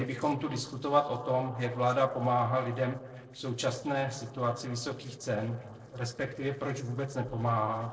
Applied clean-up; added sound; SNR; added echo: neural separator model SepFormer DNS4.